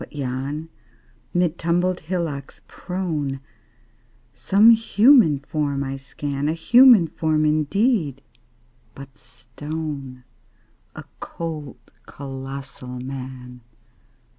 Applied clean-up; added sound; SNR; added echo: none; none; none; none.